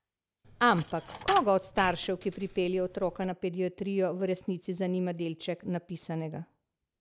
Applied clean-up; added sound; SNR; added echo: none; Coin (dropping); 6 dB; none.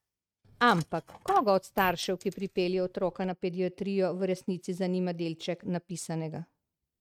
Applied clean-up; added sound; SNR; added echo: neural mask model RNNoise.